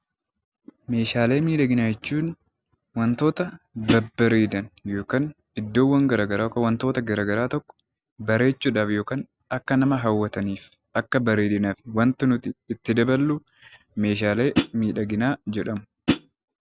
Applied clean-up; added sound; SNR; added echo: none; Hi-hat; 0 dB; none.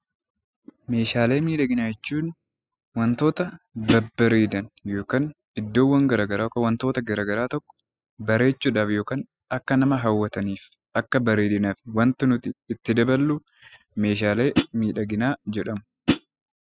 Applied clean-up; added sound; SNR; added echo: classical method spectral subtraction.